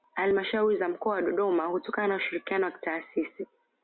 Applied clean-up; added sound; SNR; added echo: none; none; none; none.